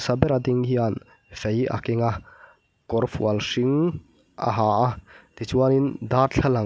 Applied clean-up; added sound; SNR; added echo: none; none; none; none.